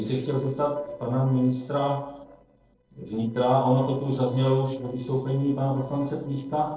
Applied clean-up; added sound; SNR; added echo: neural separator model SepFormer DNS4.